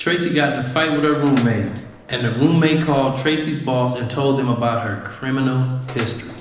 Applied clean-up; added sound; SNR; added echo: none; Door; 20 dB; reverberation time 1.0 s.